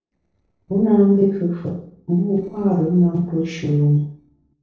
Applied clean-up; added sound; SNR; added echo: neural separator model SepFormer DNS4.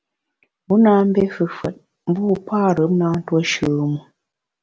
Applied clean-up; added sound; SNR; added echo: none; none; none; none.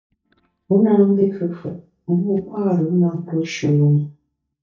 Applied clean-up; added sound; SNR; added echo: neural mask model DeepFilterNet 3.